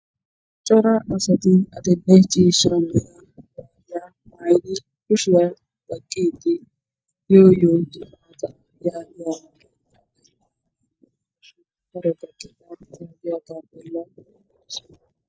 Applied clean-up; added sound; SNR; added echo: neural mask model DeepFilterNet 3.